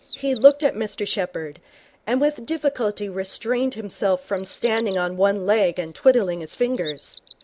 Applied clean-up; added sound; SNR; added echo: none; Bird vocalization, bird call, bird song; 11 dB; none.